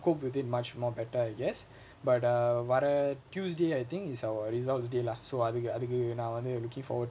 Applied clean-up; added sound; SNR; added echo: none; none; none; none.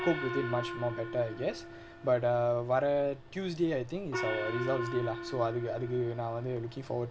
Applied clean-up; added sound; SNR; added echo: none; Gong; 8 dB; none.